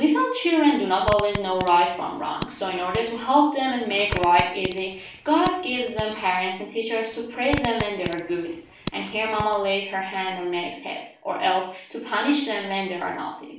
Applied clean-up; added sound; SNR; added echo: none; Fart; 11 dB; reverberation time 0.5 s.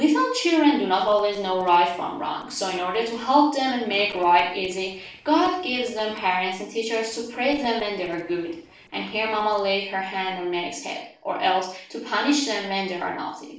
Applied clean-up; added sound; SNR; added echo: neural separator model SepFormer DNS4.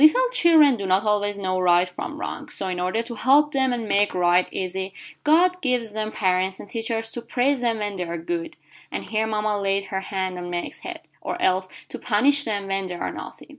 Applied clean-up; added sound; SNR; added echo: none; none; none; none.